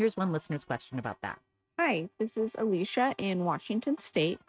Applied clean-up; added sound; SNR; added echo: neural mask model RNNoise.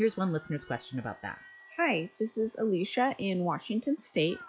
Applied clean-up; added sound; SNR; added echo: classical method log-MMSE.